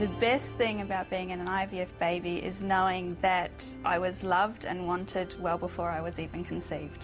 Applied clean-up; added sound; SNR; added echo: none; none; none; none.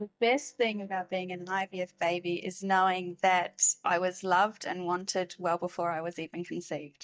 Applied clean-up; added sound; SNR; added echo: neural mask model DeepFilterNet 3.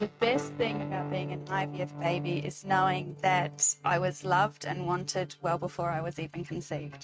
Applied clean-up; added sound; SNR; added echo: neural mask model RNNoise.